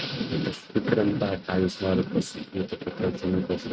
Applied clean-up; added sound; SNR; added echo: neural mask model RNNoise.